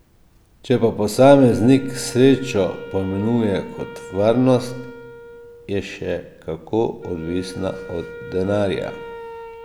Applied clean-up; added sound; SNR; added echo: none; Wind instrument, woodwind instrument; 17 dB; none.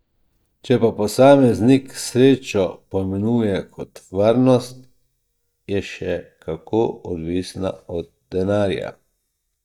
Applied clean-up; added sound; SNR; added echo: neural mask model DeepFilterNet 3.